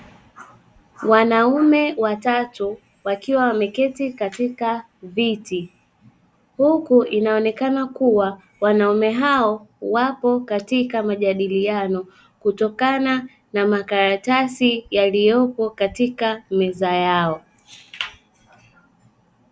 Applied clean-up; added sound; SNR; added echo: none; none; none; none.